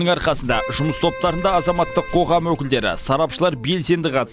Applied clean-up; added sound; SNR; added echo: none; Writing + Keyboard (musical); 11 dB; none.